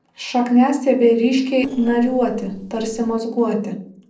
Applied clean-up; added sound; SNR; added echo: neural separator model SepFormer DNS4.